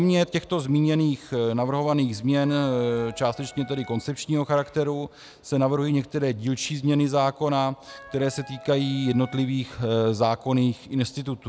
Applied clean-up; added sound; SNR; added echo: none; Wind instrument, woodwind instrument; 20 dB; none.